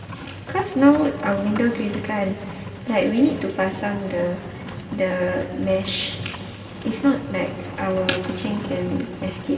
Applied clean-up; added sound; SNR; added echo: none; Livestock, farm animals, working animals; 13 dB; reverberation time 2.2 s.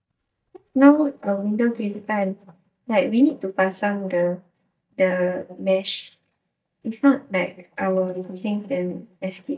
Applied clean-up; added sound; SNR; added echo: neural mask model DeepFilterNet 3.